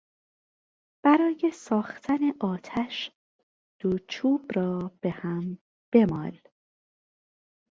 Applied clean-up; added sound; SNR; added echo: none; none; none; none.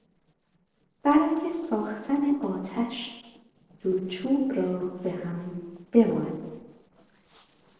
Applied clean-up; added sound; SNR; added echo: neural separator model SepFormer DNS4.